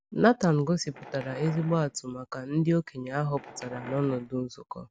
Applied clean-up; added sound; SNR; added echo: none; Wild animals; 18 dB; none.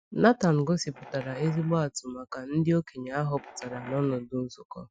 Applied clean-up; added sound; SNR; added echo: classical method Wiener filter.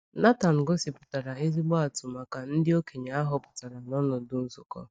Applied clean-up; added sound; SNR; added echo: neural mask model DeepFilterNet 3.